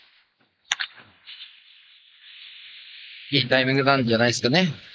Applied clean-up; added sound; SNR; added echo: neural mask model Resemble Enhance denoiser.